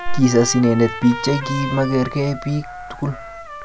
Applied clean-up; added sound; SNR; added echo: none; Trumpet; 12 dB; none.